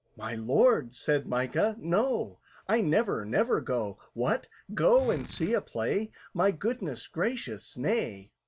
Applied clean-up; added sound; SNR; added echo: none; Zipper (clothing); 15 dB; none.